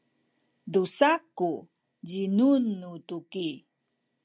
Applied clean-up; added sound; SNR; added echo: none; none; none; none.